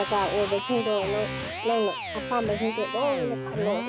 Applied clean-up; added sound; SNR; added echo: none; Electric guitar; 5 dB; none.